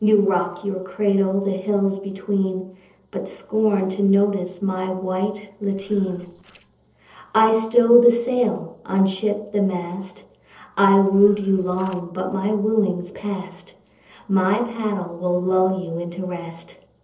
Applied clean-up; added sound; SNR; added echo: neural separator model SepFormer DNS4.